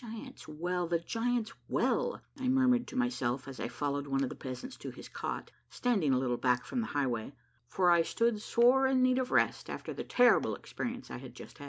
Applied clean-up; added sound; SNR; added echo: none; none; none; none.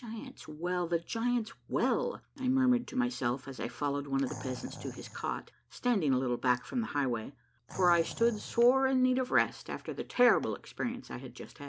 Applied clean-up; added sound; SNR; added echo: none; Animal; 15 dB; none.